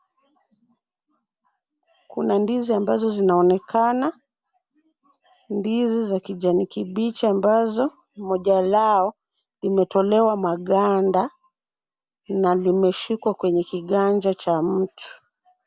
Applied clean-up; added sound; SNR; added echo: none; none; none; none.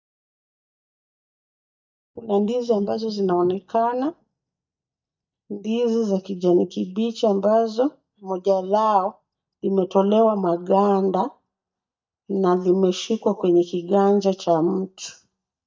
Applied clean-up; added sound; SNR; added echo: neural mask model DeepFilterNet 3.